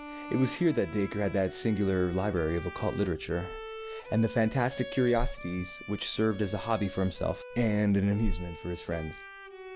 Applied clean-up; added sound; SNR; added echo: none; Bowed string instrument; 14 dB; none.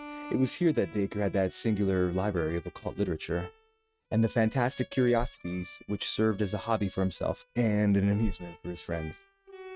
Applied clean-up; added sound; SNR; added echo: neural mask model RNNoise.